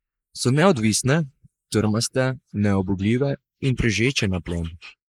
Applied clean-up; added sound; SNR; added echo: neural mask model Resemble Enhance denoiser.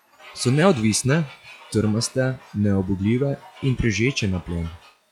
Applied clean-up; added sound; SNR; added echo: classical method log-MMSE.